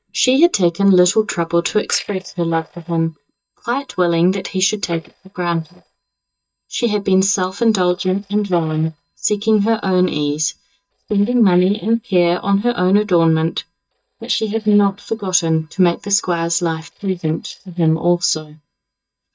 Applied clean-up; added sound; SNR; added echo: neural mask model DeepFilterNet 3.